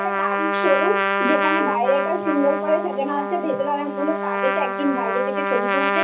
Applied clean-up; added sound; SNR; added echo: none; Trumpet; 0 dB; reverberation time 0.3 s.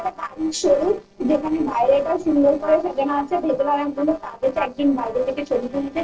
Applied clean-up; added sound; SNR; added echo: neural separator model SepFormer DNS4.